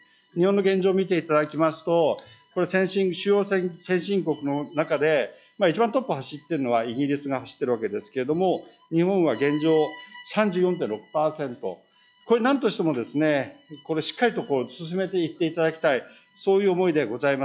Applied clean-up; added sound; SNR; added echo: classical method log-MMSE.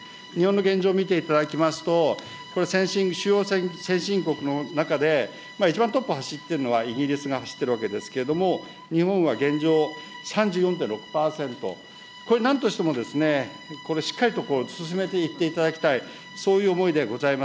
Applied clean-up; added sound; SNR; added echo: none; Bowed string instrument; 20 dB; none.